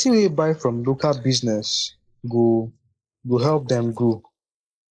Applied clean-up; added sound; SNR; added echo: neural mask model Resemble Enhance denoiser.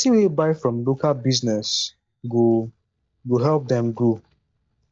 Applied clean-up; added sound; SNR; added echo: neural mask model DeepFilterNet 3.